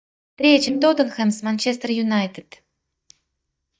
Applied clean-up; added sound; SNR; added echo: neural mask model DeepFilterNet 3.